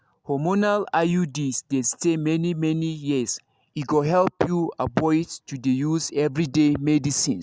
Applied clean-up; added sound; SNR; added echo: none; none; none; none.